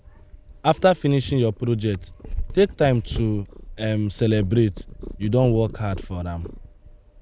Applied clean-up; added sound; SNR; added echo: none; Purr; 13 dB; none.